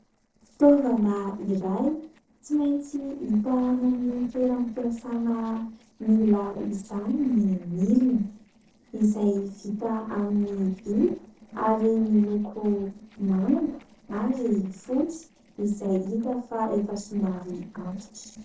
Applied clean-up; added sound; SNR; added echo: neural separator model SepFormer DNS4.